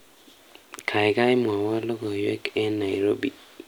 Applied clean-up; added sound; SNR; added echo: none; none; none; none.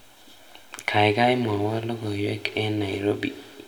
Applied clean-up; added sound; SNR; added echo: none; none; none; reverberation time 1.0 s.